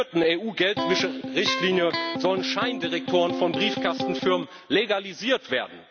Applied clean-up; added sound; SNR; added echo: none; Electric guitar; 4 dB; none.